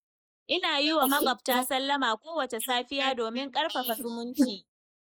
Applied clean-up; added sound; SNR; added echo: neural mask model Resemble Enhance denoiser.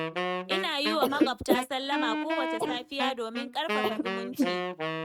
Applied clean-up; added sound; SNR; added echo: neural mask model RNNoise.